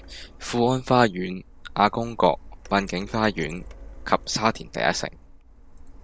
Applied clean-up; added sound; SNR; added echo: none; Printer; 17 dB; none.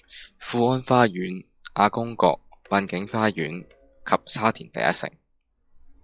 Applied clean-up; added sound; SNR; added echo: classical method log-MMSE.